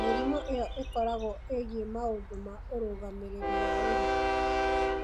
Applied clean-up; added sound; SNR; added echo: none; Train; -3 dB; none.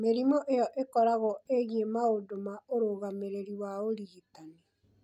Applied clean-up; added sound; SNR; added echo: none; none; none; none.